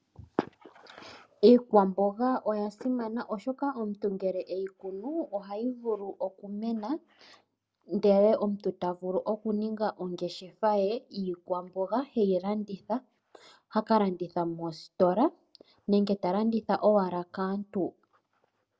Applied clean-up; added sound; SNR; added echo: none; none; none; none.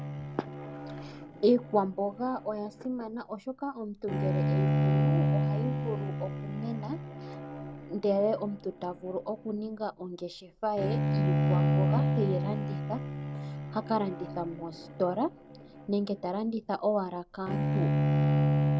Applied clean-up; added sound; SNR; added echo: none; Bowed string instrument; -2 dB; none.